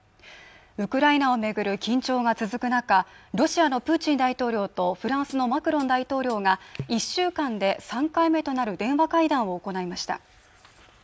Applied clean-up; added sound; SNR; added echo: none; Hi-hat; 19 dB; none.